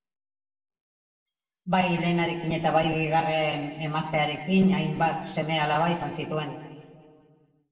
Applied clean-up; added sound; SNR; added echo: none; none; none; reverberation time 1.9 s.